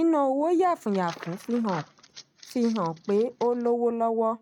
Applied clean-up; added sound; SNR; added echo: neural mask model RNNoise.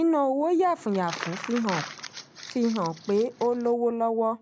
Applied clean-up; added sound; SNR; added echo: none; Crumpling, crinkling; 13 dB; none.